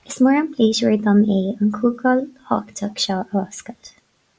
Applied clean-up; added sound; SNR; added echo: none; none; none; none.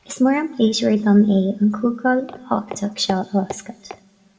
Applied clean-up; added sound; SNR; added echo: none; Walk, footsteps; 18 dB; reverberation time 0.7 s.